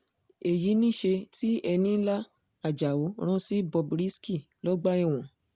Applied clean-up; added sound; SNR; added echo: none; none; none; none.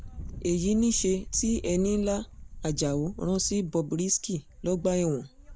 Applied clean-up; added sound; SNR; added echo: none; Wind; 13 dB; none.